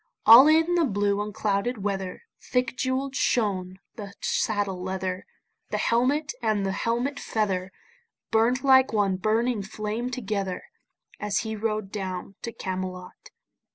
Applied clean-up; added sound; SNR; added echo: none; none; none; none.